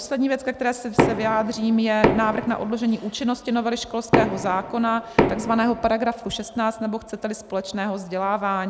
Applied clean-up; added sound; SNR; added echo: none; Knock; 0 dB; none.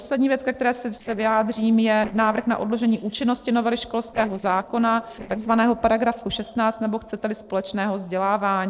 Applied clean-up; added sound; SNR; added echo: neural separator model SepFormer DNS4.